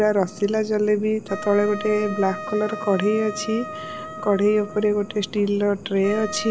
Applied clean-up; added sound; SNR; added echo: none; Wind instrument, woodwind instrument; 13 dB; none.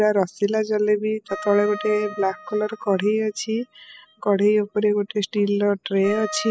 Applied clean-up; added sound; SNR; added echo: classical method spectral subtraction.